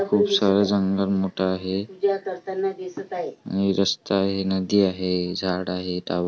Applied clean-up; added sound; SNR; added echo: none; none; none; none.